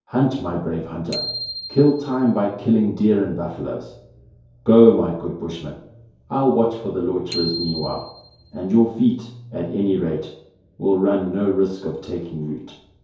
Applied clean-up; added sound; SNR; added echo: none; Bicycle bell; 14 dB; reverberation time 2.4 s.